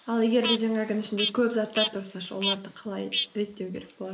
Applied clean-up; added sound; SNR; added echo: neural mask model Resemble Enhance denoiser.